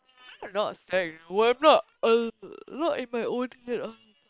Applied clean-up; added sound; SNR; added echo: neural separator model SepFormer WHAM!.